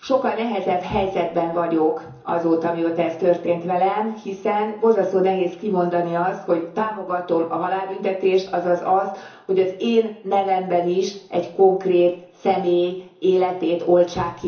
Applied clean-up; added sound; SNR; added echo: none; none; none; reverberation time 0.7 s.